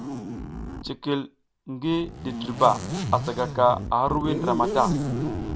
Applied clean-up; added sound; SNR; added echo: none; Zipper (clothing); 5 dB; none.